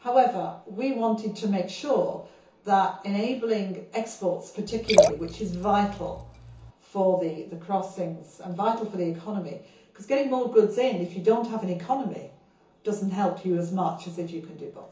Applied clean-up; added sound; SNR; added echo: none; Liquid; -2 dB; reverberation time 0.7 s.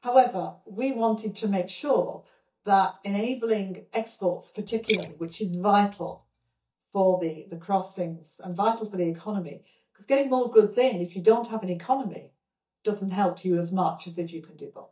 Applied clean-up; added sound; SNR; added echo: neural mask model DeepFilterNet 3.